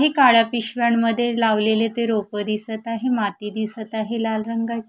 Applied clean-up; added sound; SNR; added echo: none; none; none; none.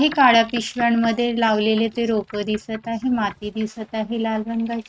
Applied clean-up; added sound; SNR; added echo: neural mask model RNNoise.